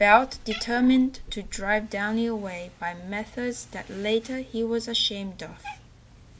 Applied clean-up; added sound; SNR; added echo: none; Cat; 18 dB; none.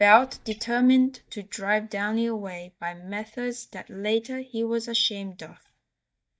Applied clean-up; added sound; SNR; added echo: neural mask model DeepFilterNet 3.